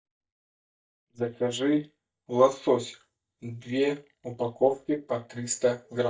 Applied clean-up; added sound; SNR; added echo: neural mask model DeepFilterNet 3.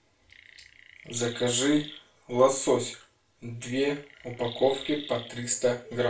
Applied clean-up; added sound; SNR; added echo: none; Chirp, tweet; 16 dB; reverberation time 0.3 s.